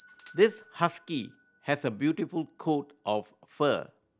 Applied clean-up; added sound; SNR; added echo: none; Bell / Doorbell; 13 dB; none.